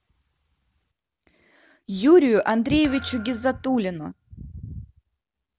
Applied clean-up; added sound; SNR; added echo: none; Thump, thud; 18 dB; none.